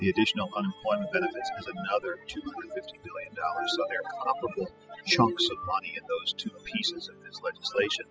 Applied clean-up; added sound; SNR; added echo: classical method spectral subtraction.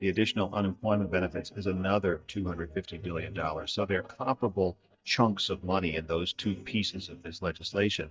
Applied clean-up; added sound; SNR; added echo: neural mask model DeepFilterNet 3.